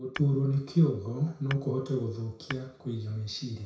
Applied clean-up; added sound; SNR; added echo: none; Tap / Hammer; 18 dB; reverberation time 0.6 s.